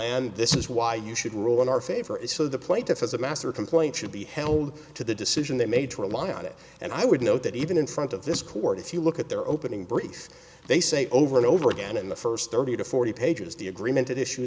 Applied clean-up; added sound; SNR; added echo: none; none; none; none.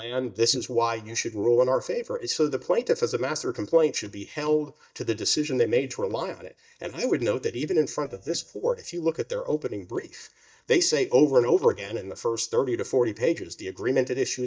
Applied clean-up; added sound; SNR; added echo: neural mask model DeepFilterNet 3.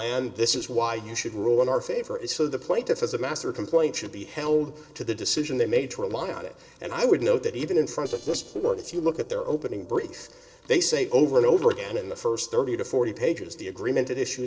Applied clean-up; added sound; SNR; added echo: neural separator model SepFormer DNS4.